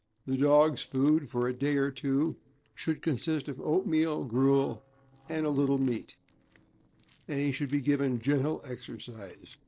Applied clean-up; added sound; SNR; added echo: neural separator model SepFormer DNS4.